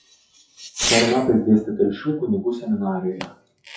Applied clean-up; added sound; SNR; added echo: classical method WPE with log-MMSE.